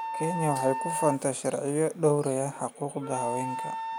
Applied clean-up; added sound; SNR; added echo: none; Wind instrument, woodwind instrument; 6 dB; none.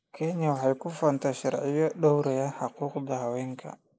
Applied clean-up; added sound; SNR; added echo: neural mask model Resemble Enhance denoiser.